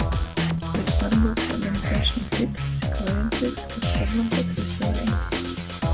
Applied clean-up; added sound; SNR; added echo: none; Drum kit; -4 dB; none.